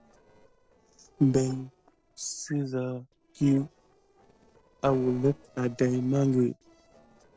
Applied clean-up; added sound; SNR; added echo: neural separator model SepFormer DNS4.